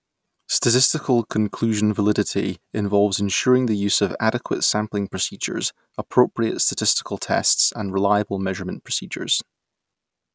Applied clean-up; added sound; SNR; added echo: none; none; none; none.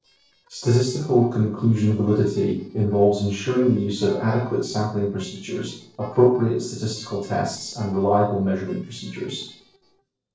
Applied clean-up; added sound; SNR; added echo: neural separator model SepFormer DNS4.